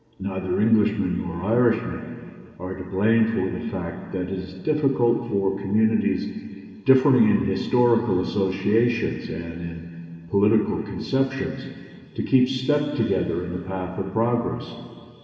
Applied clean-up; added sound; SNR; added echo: none; none; none; reverberation time 2.3 s.